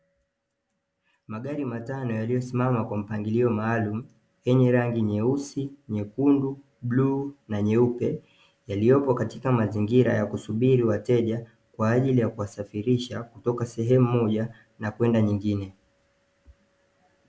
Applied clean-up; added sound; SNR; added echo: none; none; none; none.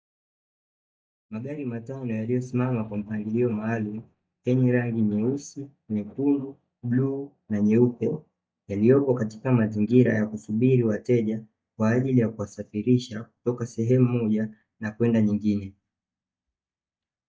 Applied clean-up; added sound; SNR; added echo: neural mask model DeepFilterNet 3.